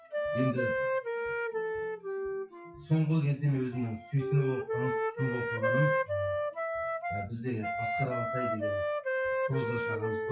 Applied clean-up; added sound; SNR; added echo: classical method WPE with log-MMSE.